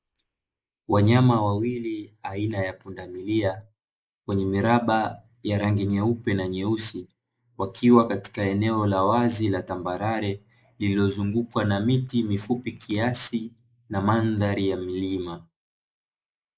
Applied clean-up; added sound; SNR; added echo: neural mask model Resemble Enhance denoiser.